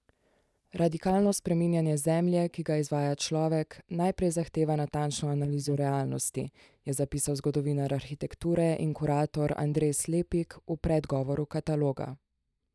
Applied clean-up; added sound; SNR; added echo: neural mask model DeepFilterNet 3.